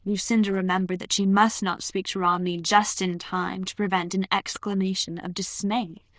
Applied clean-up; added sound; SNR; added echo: neural diffusion model UNIVERSE++.